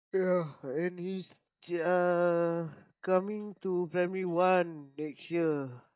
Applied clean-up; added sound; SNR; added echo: neural mask model DeepFilterNet 3.